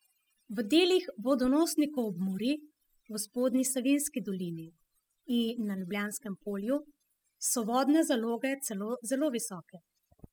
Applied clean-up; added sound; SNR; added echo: classical method spectral subtraction.